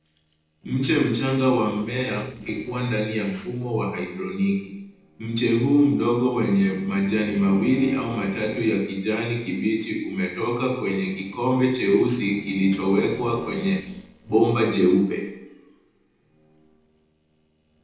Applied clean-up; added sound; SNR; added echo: neural separator model SepFormer DNS4.